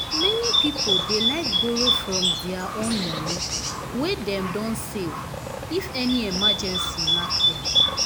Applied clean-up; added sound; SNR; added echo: none; Bird; -4 dB; none.